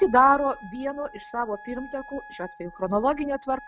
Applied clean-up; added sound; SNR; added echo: none; Wind instrument, woodwind instrument; 20 dB; none.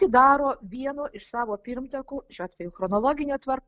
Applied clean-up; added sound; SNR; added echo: none; none; none; none.